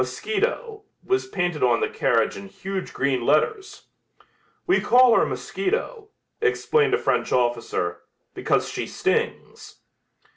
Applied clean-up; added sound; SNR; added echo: none; none; none; none.